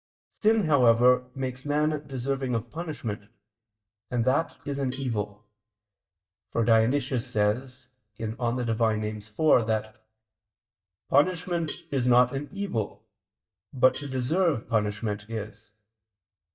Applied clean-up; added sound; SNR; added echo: neural mask model DeepFilterNet 3.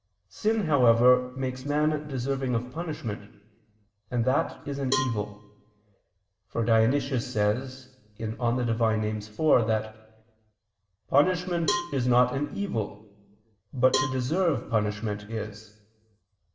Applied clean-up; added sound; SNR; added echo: none; Cowbell; 9 dB; reverberation time 0.8 s.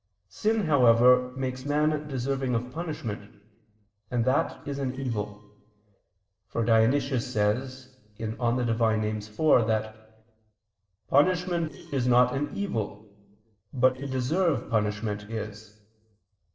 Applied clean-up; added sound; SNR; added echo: neural separator model SepFormer DNS4.